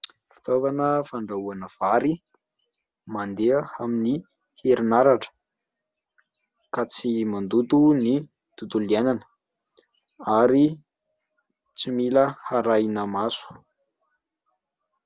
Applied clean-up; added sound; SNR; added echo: none; none; none; none.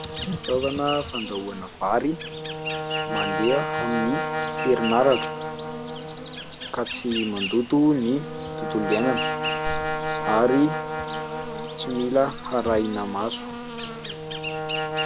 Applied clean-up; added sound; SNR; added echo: none; Brass instrument + Insect; 4 dB; none.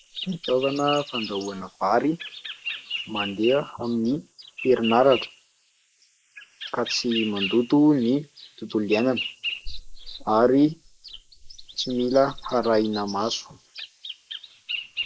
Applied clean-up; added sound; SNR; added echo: neural mask model Resemble Enhance denoiser.